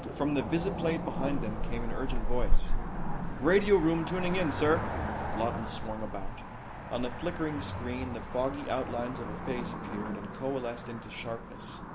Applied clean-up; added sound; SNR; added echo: none; Cricket / Motor vehicle (road); -1 dB; none.